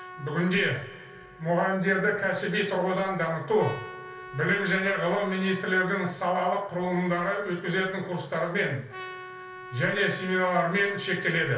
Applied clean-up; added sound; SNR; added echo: none; Trumpet; 17 dB; reverberation time 0.3 s.